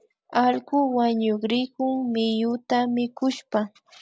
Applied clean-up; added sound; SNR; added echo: none; none; none; none.